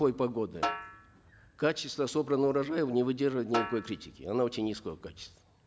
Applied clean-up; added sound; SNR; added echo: none; Snare drum; 9 dB; none.